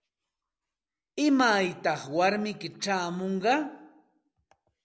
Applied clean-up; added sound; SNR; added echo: none; none; none; none.